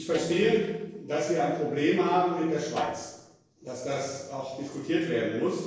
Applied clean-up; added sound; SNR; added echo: neural separator model SepFormer DNS4.